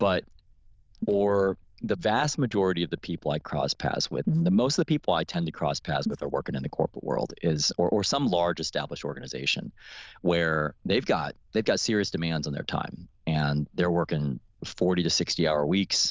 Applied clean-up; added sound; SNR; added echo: neural diffusion model UNIVERSE++.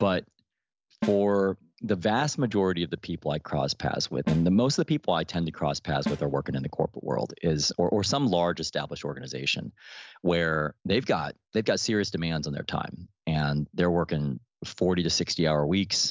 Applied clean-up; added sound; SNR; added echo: none; Snare drum; 12 dB; none.